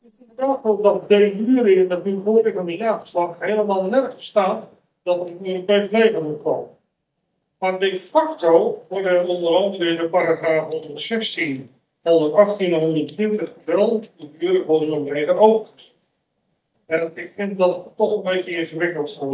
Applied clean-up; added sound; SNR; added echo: neural mask model DeepFilterNet 3.